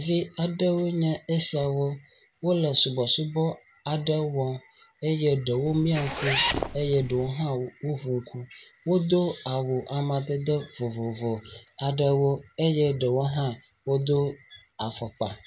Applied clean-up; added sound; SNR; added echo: none; Zipper (clothing); 2 dB; none.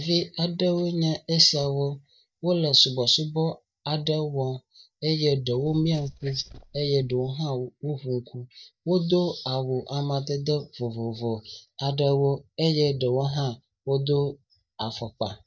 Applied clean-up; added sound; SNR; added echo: neural mask model DeepFilterNet 3.